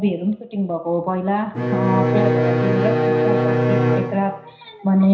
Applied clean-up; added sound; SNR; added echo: none; Bowed string instrument; -1 dB; reverberation time 0.5 s.